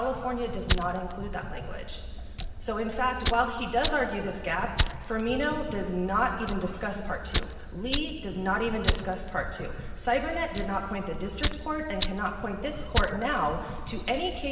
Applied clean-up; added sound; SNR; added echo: none; Fire; 3 dB; reverberation time 1.6 s.